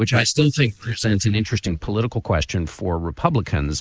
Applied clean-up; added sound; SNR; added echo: neural mask model Resemble Enhance denoiser.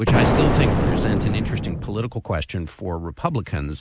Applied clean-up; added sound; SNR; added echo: none; Explosion; -4 dB; none.